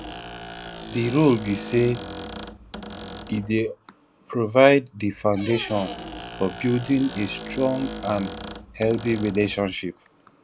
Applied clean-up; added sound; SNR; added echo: none; Squeak; 13 dB; none.